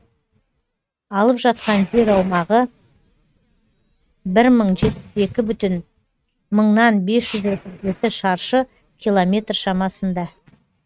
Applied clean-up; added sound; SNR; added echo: neural mask model RNNoise.